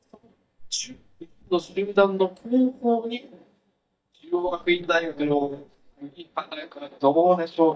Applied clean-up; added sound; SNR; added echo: neural mask model DeepFilterNet 3.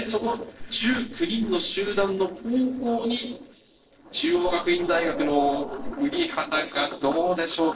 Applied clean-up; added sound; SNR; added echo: neural separator model SepFormer DNS4.